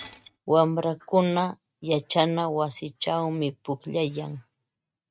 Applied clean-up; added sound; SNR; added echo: neural mask model RNNoise.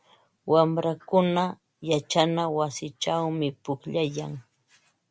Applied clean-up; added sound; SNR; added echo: none; none; none; none.